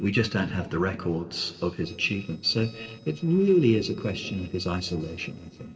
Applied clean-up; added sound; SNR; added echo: neural separator model SepFormer DNS4.